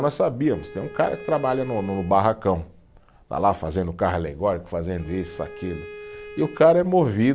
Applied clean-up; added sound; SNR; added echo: none; Bowed string instrument; 18 dB; none.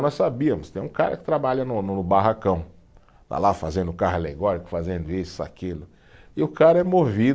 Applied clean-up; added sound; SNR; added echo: none; none; none; none.